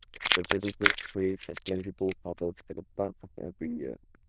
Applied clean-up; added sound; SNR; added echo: neural diffusion model UNIVERSE++.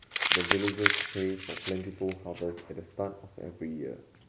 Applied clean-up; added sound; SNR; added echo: none; Crumpling, crinkling; -1 dB; none.